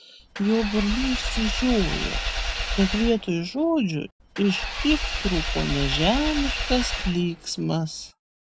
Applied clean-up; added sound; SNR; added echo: none; Engine / Vehicle; 3 dB; none.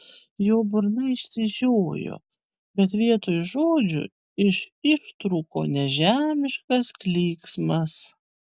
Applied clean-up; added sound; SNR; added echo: none; none; none; none.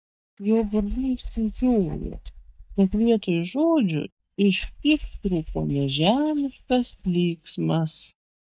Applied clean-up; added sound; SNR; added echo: neural mask model DeepFilterNet 3.